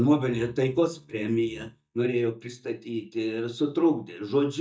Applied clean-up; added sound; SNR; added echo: neural mask model DeepFilterNet 3.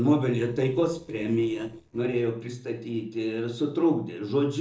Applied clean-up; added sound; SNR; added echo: neural separator model SepFormer DNS4.